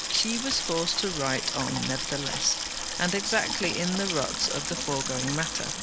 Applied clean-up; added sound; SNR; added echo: none; Sink (filling or washing) / Water tap, faucet; 2 dB; none.